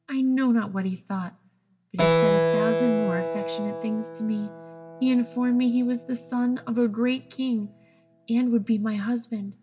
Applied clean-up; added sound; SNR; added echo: none; Keyboard (musical); 4 dB; reverberation time 0.4 s.